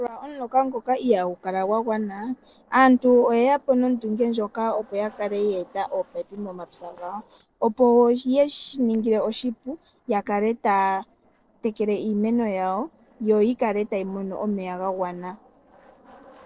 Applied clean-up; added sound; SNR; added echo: neural separator model SepFormer DNS4.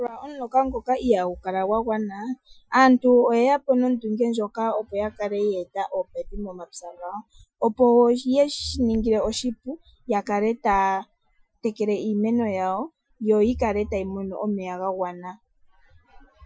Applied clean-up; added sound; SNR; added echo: classical method Wiener filter.